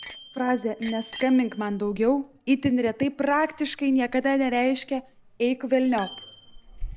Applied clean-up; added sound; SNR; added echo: none; Bicycle bell; 17 dB; none.